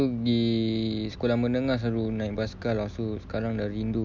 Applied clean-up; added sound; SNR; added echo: none; none; none; none.